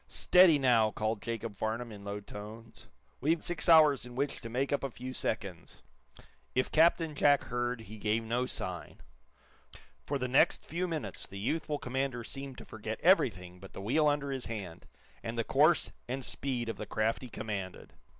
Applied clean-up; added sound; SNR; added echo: none; Bicycle bell; 12 dB; none.